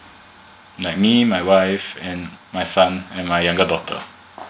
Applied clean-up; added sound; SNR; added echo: none; none; none; none.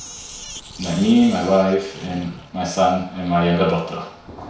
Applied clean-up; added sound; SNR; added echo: none; Sink (filling or washing); 19 dB; reverberation time 0.6 s.